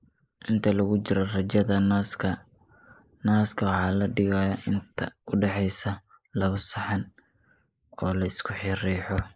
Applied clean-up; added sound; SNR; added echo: neural mask model Resemble Enhance denoiser.